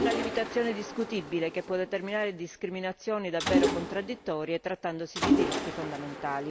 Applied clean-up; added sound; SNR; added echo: none; Mechanisms; 1 dB; none.